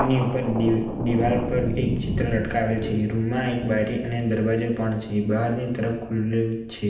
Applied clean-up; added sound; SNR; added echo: none; Thunder; 7 dB; reverberation time 0.8 s.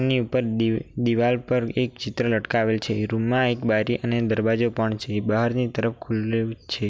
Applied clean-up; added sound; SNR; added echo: none; none; none; none.